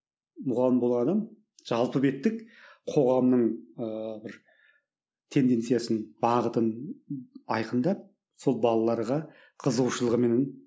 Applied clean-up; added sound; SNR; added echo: none; none; none; none.